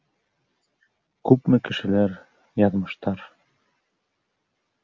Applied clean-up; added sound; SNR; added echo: none; none; none; none.